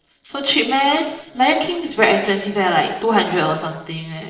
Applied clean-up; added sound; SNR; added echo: neural separator model SepFormer DNS4.